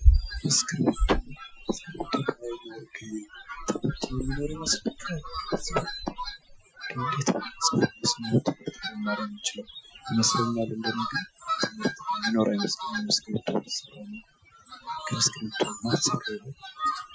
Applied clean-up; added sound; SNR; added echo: classical method Wiener filter.